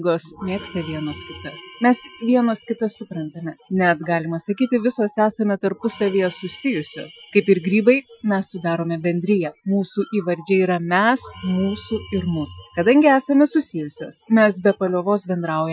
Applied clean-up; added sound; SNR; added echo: classical method Wiener filter.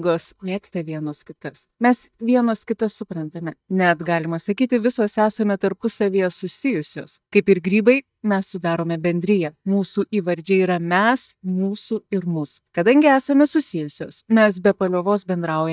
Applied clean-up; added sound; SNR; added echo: neural mask model DeepFilterNet 3.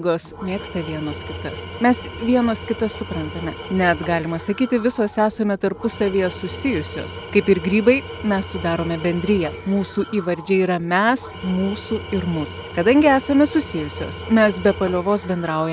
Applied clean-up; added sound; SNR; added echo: none; Tools; 13 dB; none.